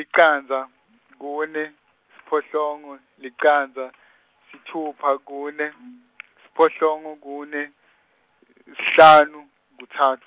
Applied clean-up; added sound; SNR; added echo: none; none; none; none.